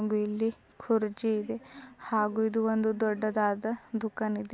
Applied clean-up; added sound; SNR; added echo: none; none; none; none.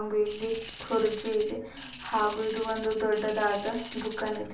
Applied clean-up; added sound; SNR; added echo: none; Tambourine; 16 dB; reverberation time 0.3 s.